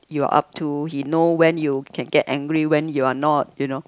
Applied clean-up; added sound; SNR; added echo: none; none; none; none.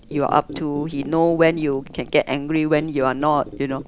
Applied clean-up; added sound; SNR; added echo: none; Squeak; 16 dB; none.